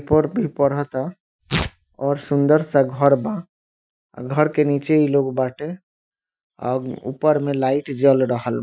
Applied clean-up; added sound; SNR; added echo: classical method Wiener filter.